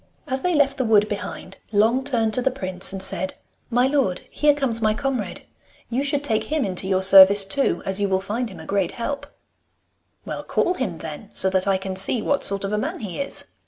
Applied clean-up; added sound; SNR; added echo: none; none; none; none.